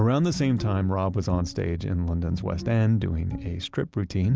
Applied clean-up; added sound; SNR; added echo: none; none; none; none.